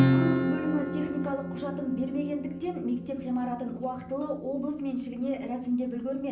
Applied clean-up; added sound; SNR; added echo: none; Acoustic guitar / Strum; 0 dB; reverberation time 0.6 s.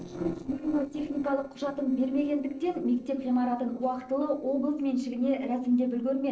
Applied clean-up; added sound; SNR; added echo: neural separator model SepFormer DNS4.